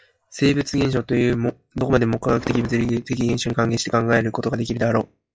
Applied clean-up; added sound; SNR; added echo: classical method log-MMSE.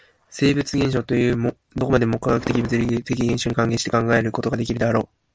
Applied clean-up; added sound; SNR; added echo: none; Fireworks; 18 dB; none.